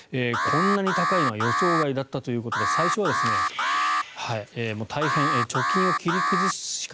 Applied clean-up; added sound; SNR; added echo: none; Alarm; -3 dB; none.